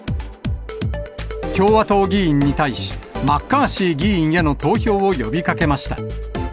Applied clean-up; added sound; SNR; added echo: none; none; none; none.